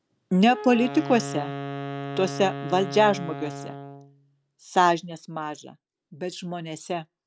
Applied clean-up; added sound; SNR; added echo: none; Wind instrument, woodwind instrument; 11 dB; none.